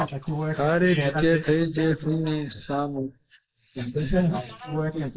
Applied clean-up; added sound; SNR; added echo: neural mask model Resemble Enhance denoiser.